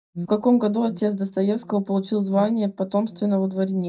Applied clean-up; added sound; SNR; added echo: neural mask model DeepFilterNet 3.